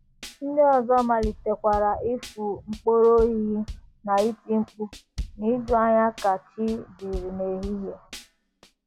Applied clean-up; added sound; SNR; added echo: none; Drum / Drum kit; 16 dB; none.